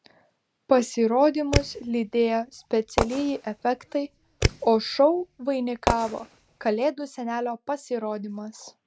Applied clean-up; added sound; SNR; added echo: none; Fireworks; 6 dB; none.